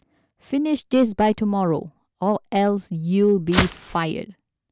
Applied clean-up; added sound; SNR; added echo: none; Walk, footsteps; 1 dB; none.